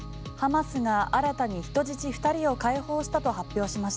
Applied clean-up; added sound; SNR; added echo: none; Mechanical fan; 18 dB; none.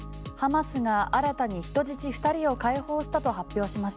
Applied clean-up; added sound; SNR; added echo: none; none; none; none.